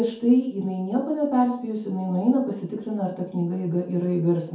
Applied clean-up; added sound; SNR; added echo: none; none; none; reverberation time 0.6 s.